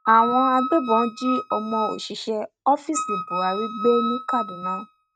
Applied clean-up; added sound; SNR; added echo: neural mask model RNNoise.